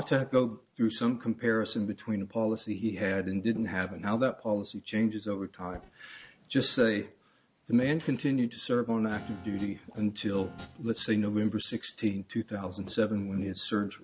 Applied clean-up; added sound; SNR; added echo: none; Guitar; 18 dB; none.